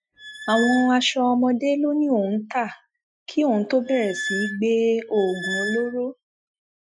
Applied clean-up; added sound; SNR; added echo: classical method Wiener filter.